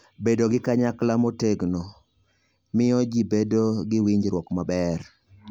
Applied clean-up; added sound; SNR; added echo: none; none; none; none.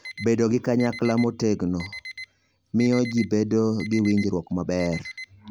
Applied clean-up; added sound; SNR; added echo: none; Alarm; 17 dB; none.